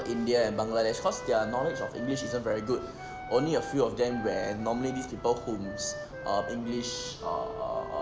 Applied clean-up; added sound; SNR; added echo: none; Wind instrument, woodwind instrument; 11 dB; none.